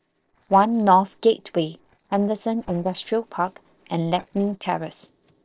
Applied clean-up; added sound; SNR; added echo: neural separator model SepFormer DNS4.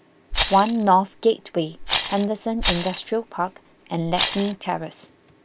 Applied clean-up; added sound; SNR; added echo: none; Rattle; 6 dB; none.